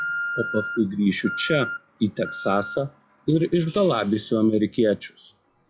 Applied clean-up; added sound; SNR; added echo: classical method log-MMSE.